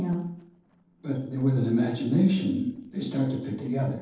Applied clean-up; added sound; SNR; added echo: neural separator model SepFormer DNS4.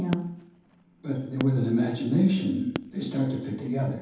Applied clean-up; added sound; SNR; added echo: none; Fireworks; 14 dB; reverberation time 0.9 s.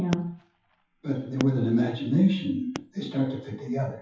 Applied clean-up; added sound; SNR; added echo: classical method WPE with log-MMSE.